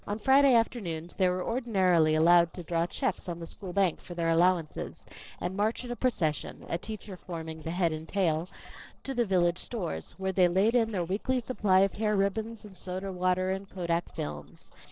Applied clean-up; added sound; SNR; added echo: neural separator model SepFormer DNS4.